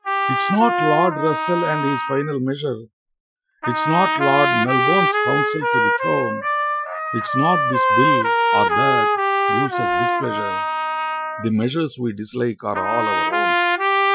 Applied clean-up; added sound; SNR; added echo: classical method Wiener filter.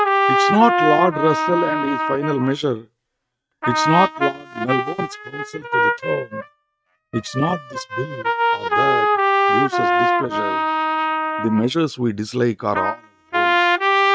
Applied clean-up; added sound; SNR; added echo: neural mask model RNNoise.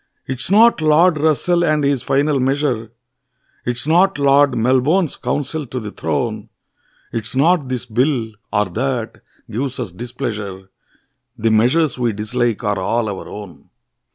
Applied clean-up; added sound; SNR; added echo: none; none; none; none.